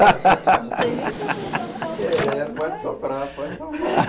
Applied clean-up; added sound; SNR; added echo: none; Drawer open or close; 11 dB; none.